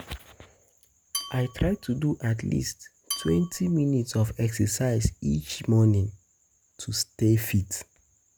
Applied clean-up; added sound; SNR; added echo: none; Dishes, pots, and pans / Glass / Bell; 13 dB; none.